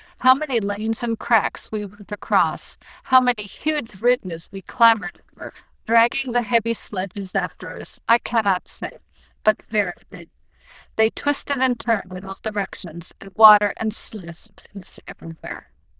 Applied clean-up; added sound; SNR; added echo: neural diffusion model UNIVERSE++.